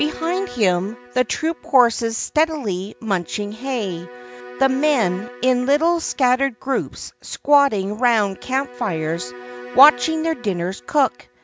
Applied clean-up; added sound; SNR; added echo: none; Bowed string instrument; 18 dB; none.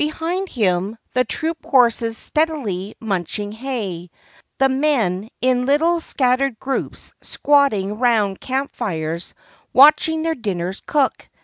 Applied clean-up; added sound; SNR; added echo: none; none; none; none.